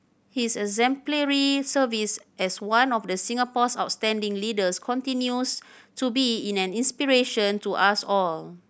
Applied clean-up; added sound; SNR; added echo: none; none; none; none.